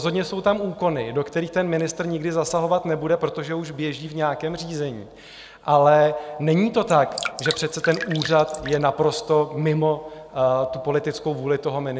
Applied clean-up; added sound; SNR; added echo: none; Drip; 10 dB; none.